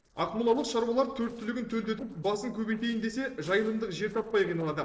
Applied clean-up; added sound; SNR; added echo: neural separator model SepFormer DNS4.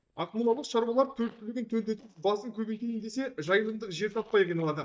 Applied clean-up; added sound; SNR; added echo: neural mask model DeepFilterNet 3.